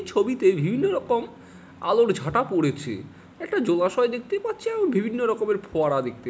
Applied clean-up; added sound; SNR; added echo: none; none; none; none.